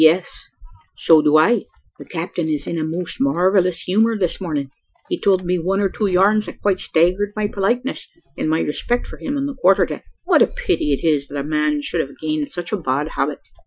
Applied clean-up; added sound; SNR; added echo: classical method Wiener filter.